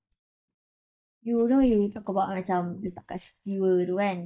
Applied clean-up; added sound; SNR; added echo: neural mask model DeepFilterNet 3.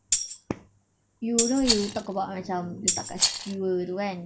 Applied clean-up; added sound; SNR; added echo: none; Tambourine + Rattle; 0 dB; none.